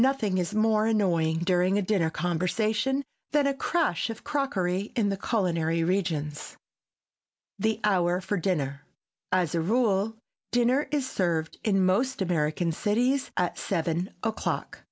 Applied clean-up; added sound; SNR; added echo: none; none; none; none.